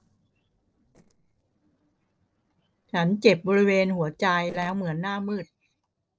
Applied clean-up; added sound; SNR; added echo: neural separator model SepFormer DNS4.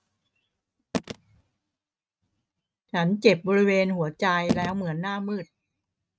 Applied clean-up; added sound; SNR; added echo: neural mask model RNNoise.